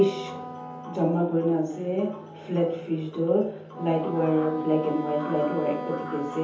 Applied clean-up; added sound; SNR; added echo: none; Wind instrument, woodwind instrument; 13 dB; reverberation time 0.6 s.